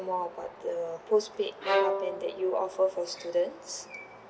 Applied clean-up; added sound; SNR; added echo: none; Bowed string instrument; 2 dB; none.